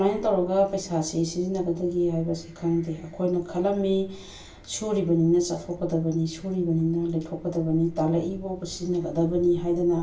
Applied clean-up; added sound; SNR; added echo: none; Cricket; 19 dB; reverberation time 0.3 s.